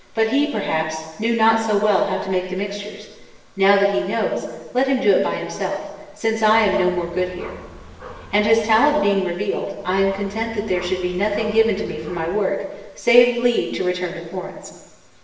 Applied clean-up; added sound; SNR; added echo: none; Dog; 18 dB; reverberation time 1.1 s.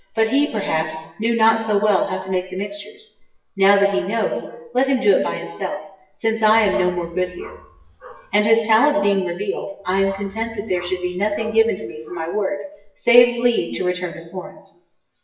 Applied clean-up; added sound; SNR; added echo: classical method WPE with log-MMSE.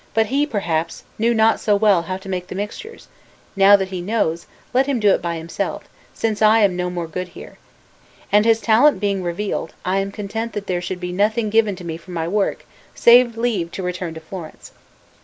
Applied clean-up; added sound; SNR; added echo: none; none; none; none.